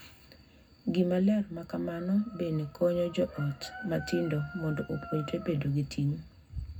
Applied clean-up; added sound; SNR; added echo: none; none; none; reverberation time 0.3 s.